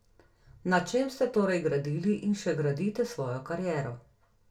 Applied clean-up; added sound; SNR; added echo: none; none; none; reverberation time 0.2 s.